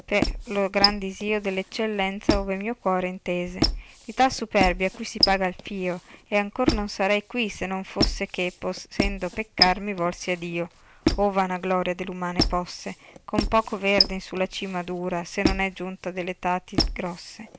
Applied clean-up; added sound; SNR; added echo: none; Squeak; 3 dB; none.